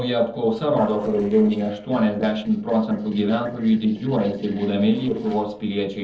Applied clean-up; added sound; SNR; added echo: neural separator model SepFormer DNS4.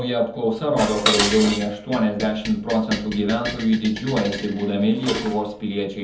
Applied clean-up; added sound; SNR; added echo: none; Dishes, pots, and pans; 8 dB; reverberation time 0.6 s.